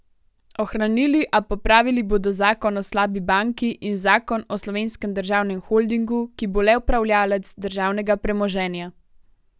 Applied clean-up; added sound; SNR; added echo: none; none; none; none.